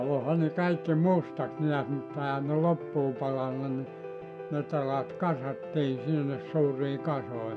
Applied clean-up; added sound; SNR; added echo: none; Piano; 11 dB; none.